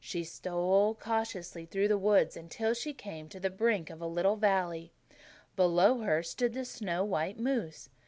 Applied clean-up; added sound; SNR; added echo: none; none; none; none.